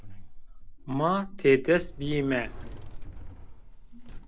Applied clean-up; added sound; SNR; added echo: none; Sliding door; 9 dB; none.